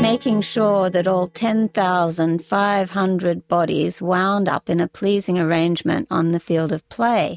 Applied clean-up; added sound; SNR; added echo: neural mask model RNNoise.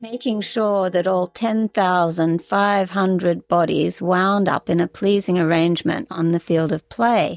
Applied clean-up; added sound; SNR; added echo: neural mask model DeepFilterNet 3.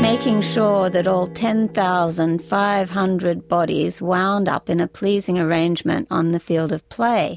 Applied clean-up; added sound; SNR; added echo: none; Strum; 15 dB; none.